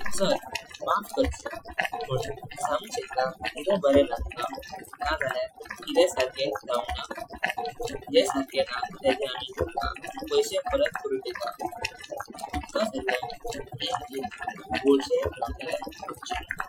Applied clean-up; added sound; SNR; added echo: classical method Wiener filter.